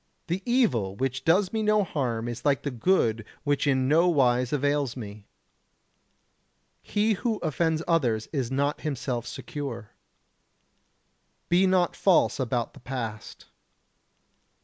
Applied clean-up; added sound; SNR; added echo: none; none; none; none.